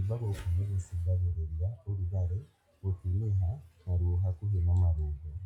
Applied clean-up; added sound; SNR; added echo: classical method log-MMSE.